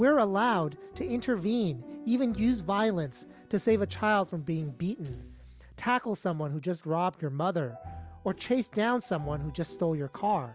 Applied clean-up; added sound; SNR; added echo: none; none; none; none.